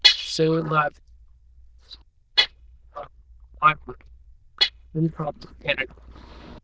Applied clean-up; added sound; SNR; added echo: neural diffusion model UNIVERSE++.